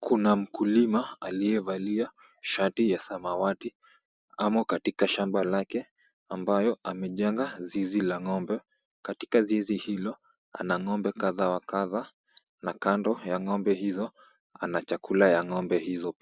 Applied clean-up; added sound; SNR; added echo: neural mask model Resemble Enhance denoiser.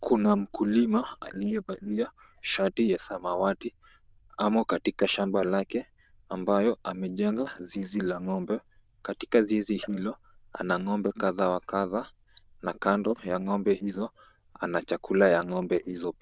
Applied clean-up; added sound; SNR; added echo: neural diffusion model UNIVERSE++.